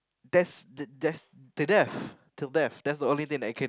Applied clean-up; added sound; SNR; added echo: none; none; none; none.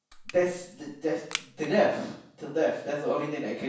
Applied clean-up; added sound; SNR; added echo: none; Crushing; 14 dB; reverberation time 0.7 s.